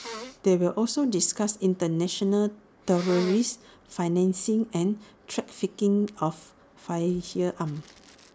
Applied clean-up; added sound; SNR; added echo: none; Sneeze; 20 dB; none.